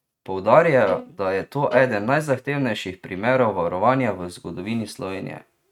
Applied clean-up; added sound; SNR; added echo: neural mask model RNNoise.